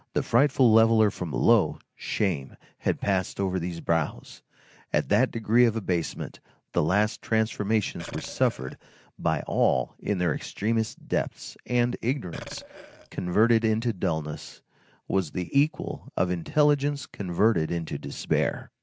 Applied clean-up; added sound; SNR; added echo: neural separator model SepFormer DNS4.